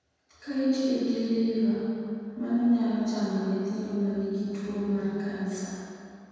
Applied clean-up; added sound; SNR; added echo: none; none; none; reverberation time 2.1 s.